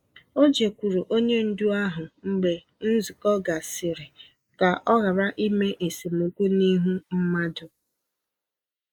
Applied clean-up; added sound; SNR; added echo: neural mask model Resemble Enhance denoiser.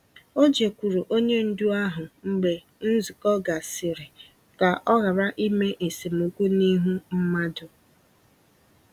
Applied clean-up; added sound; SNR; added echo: none; none; none; none.